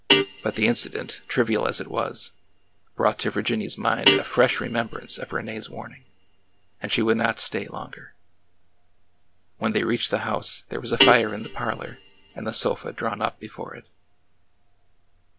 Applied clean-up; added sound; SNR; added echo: none; Guitar; 3 dB; none.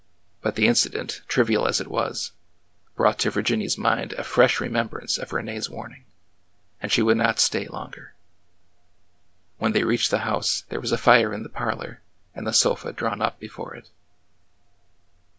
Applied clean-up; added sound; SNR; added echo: none; none; none; none.